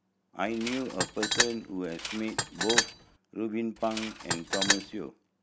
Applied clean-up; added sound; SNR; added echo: none; Tools; -2 dB; none.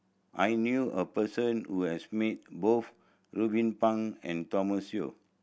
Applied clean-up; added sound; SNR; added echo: none; none; none; none.